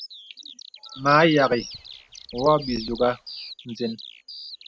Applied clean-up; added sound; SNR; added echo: neural mask model RNNoise.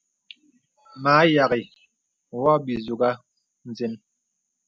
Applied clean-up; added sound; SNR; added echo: none; none; none; none.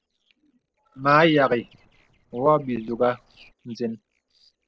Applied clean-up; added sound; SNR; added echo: neural separator model SepFormer DNS4.